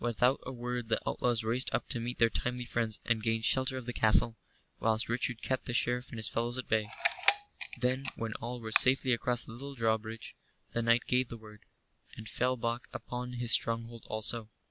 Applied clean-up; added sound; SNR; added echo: none; Camera; 2 dB; none.